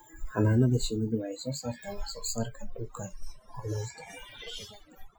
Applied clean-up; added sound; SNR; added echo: classical method Wiener filter.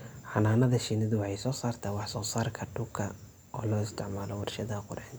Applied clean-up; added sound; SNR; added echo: none; none; none; none.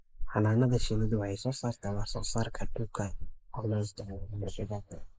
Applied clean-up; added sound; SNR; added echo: neural mask model Resemble Enhance denoiser.